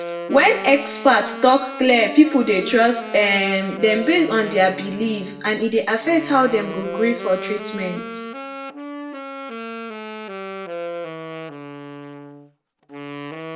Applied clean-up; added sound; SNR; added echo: none; Wind instrument, woodwind instrument; 11 dB; reverberation time 0.6 s.